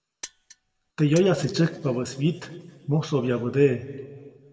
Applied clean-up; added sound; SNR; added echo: none; Mechanisms; 20 dB; reverberation time 1.4 s.